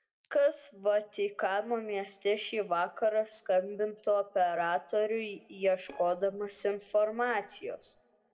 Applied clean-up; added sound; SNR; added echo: neural separator model SepFormer DNS4.